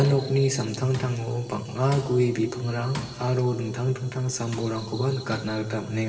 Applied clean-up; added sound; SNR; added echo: none; Tools; 19 dB; reverberation time 2.0 s.